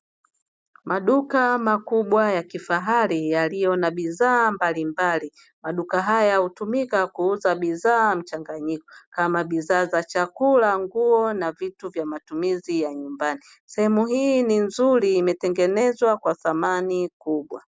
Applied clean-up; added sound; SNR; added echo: none; none; none; none.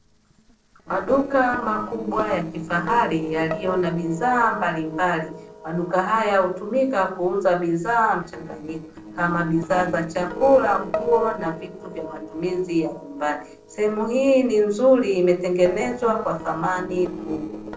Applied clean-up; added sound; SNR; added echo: neural separator model SepFormer DNS4.